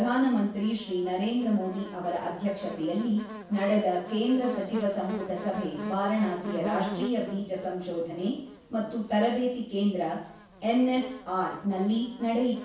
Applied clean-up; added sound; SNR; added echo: none; Buzz; 12 dB; reverberation time 0.6 s.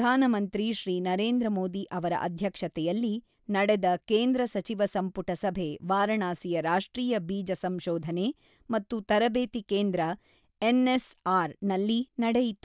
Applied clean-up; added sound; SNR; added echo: none; none; none; none.